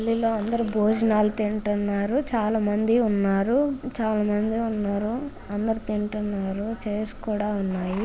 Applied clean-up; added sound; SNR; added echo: none; Cricket; 13 dB; none.